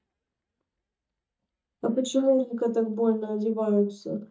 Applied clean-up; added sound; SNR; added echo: neural mask model DeepFilterNet 3.